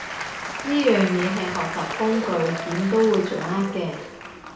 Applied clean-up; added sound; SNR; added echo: none; Applause / Crowd; 8 dB; reverberation time 0.6 s.